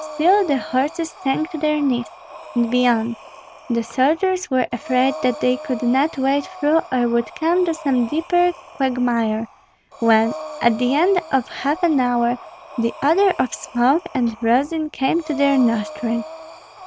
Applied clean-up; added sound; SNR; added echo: none; Breathing; 16 dB; none.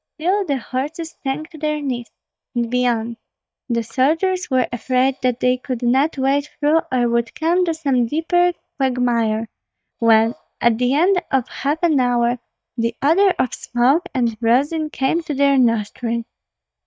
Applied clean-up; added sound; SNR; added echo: neural mask model DeepFilterNet 3.